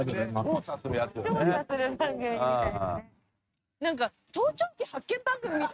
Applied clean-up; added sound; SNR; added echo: neural mask model RNNoise.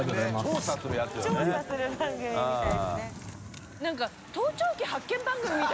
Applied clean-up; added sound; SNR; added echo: none; Knock; 16 dB; none.